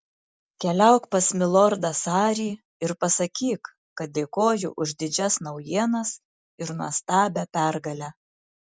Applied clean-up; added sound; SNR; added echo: none; none; none; none.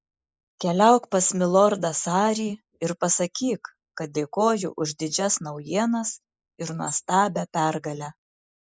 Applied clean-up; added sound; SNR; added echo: neural mask model Resemble Enhance denoiser.